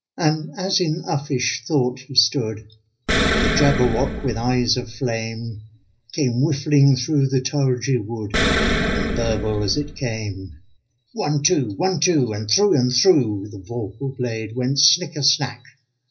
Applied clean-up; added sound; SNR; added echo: none; Explosion; 1 dB; reverberation time 0.4 s.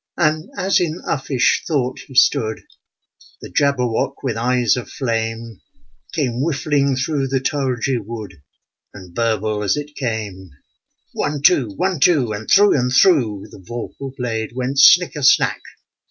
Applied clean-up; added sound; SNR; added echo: none; none; none; none.